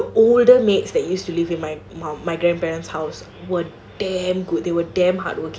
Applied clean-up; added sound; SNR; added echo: none; none; none; none.